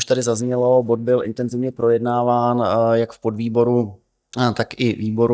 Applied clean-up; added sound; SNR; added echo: neural mask model DeepFilterNet 3.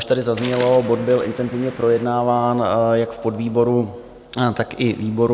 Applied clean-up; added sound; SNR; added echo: none; Waves, surf; 17 dB; none.